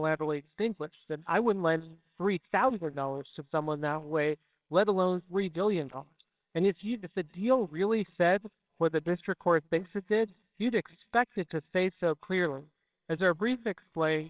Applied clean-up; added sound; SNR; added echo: neural separator model SepFormer WHAMR!.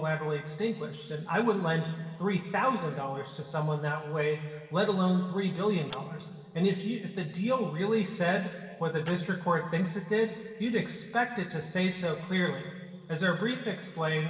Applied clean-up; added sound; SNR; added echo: neural separator model SepFormer DNS4.